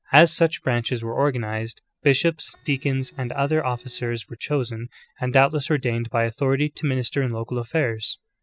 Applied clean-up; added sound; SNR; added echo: neural separator model SepFormer DNS4.